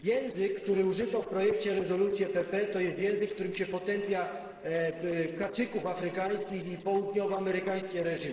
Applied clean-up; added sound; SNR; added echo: neural separator model SepFormer DNS4.